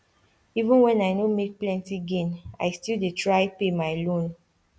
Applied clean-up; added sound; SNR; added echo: none; none; none; none.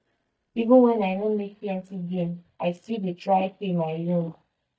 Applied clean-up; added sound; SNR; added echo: neural mask model DeepFilterNet 3.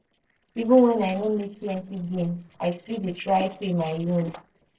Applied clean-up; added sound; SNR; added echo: neural separator model SepFormer DNS4.